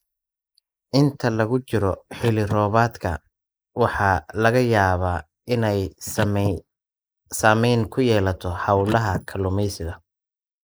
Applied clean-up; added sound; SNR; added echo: neural mask model Resemble Enhance denoiser.